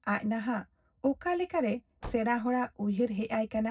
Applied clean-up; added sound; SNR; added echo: neural separator model SepFormer DNS4.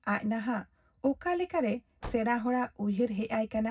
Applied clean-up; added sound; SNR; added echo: none; Car; 17 dB; reverberation time 0.3 s.